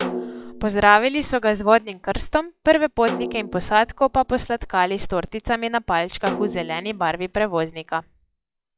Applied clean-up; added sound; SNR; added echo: classical method log-MMSE.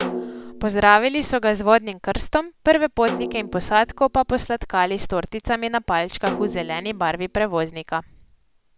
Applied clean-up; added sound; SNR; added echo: none; Snare drum; 13 dB; none.